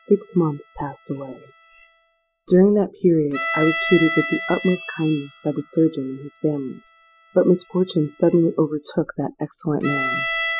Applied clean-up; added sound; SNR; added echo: classical method spectral subtraction.